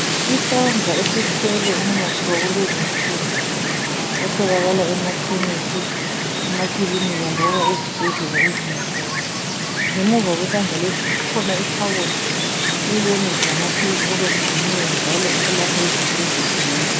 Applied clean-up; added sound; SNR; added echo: none; Wind; -3 dB; none.